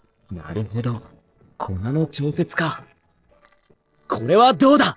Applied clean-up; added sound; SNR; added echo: neural separator model SepFormer DNS4.